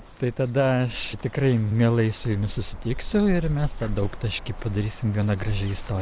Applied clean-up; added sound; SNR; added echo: none; none; none; none.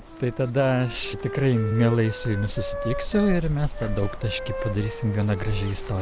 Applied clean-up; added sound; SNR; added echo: none; Wind instrument, woodwind instrument; 11 dB; none.